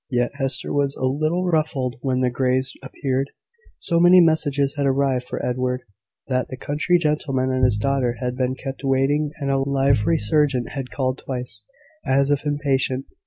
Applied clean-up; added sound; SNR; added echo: none; Piano; 7 dB; none.